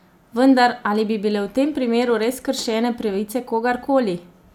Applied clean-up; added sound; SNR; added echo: none; none; none; none.